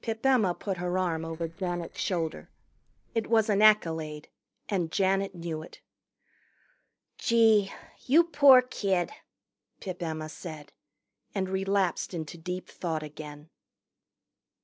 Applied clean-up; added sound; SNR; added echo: neural separator model SepFormer DNS4.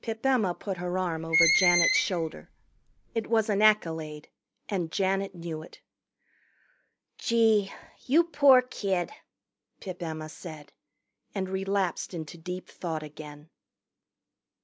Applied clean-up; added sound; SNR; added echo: none; Screech; 0 dB; none.